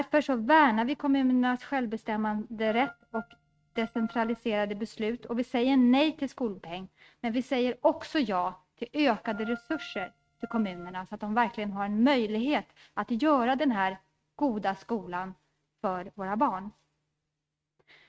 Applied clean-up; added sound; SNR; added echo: neural mask model RNNoise.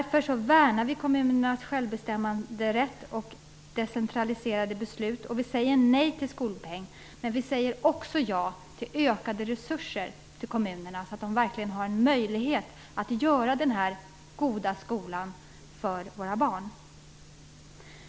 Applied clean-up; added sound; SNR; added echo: none; none; none; none.